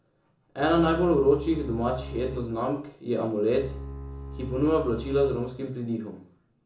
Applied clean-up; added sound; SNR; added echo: none; Bowed string instrument; 12 dB; reverberation time 0.7 s.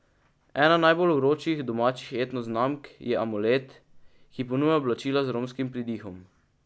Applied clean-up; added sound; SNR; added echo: none; none; none; none.